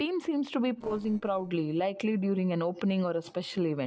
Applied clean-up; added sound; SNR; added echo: neural separator model SepFormer DNS4.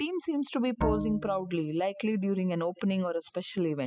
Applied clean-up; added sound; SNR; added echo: classical method spectral subtraction.